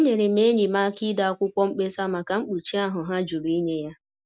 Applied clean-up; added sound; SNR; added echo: none; none; none; none.